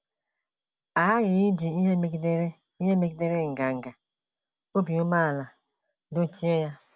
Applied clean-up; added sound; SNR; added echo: none; none; none; none.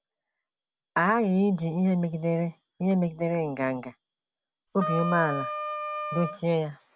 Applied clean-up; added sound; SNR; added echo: none; Wind instrument, woodwind instrument; 5 dB; none.